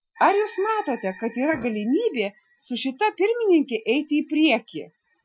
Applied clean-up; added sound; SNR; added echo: classical method Wiener filter.